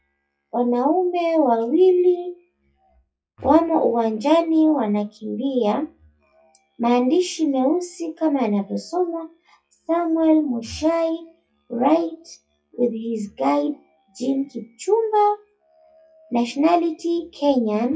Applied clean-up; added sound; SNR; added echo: classical method WPE with log-MMSE.